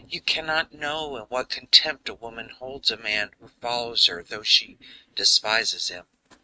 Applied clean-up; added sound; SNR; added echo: neural mask model RNNoise.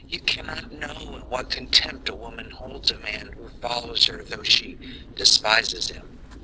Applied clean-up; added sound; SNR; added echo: neural separator model SepFormer DNS4.